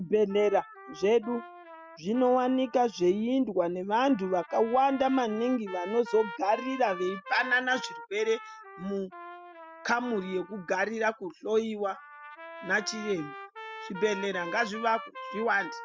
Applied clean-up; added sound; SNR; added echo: classical method spectral subtraction.